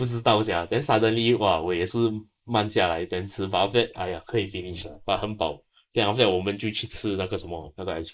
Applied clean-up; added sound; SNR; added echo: neural mask model Resemble Enhance denoiser.